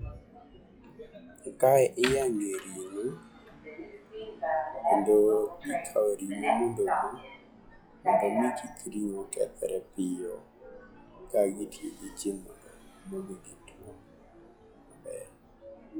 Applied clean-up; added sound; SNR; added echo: classical method log-MMSE.